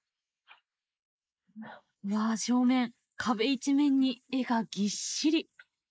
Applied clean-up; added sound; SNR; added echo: neural mask model Resemble Enhance denoiser.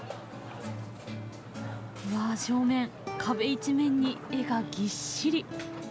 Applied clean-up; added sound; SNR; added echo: none; Burping, eructation; 16 dB; none.